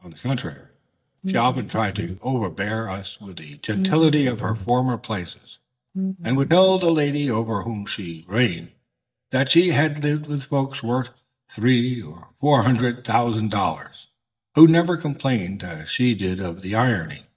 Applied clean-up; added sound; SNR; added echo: neural mask model DeepFilterNet 3.